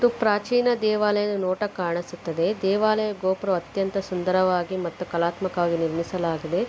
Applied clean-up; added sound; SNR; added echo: none; none; none; none.